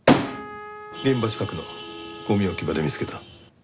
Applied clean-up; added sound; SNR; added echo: none; Vehicle horn, car horn, honking + Trumpet; 14 dB; none.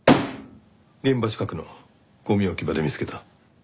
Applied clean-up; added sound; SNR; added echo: none; none; none; none.